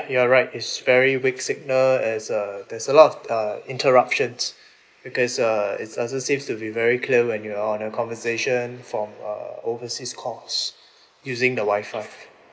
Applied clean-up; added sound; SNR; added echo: neural mask model Resemble Enhance denoiser.